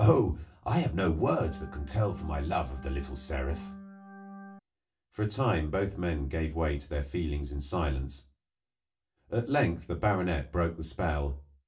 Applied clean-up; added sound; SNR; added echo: none; Organ; 14 dB; reverberation time 0.2 s.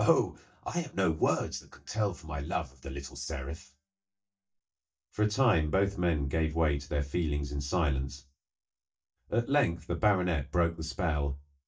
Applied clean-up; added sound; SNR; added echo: neural mask model DeepFilterNet 3.